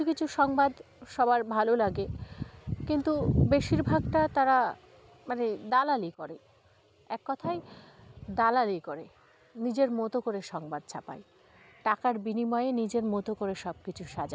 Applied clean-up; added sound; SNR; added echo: none; none; none; none.